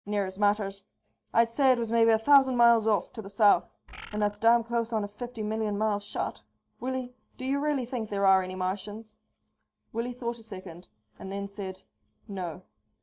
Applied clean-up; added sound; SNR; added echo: neural mask model DeepFilterNet 3.